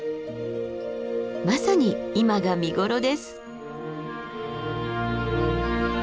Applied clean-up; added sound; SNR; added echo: none; none; none; none.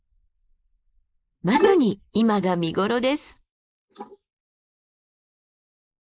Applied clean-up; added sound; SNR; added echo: neural mask model Resemble Enhance denoiser.